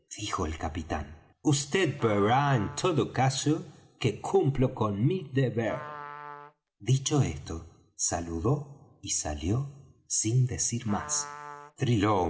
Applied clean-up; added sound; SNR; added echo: none; Trumpet; 18 dB; none.